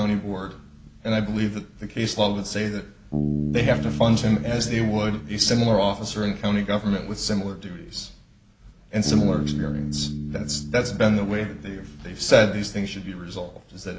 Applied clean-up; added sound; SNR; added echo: none; Bass guitar; 8 dB; none.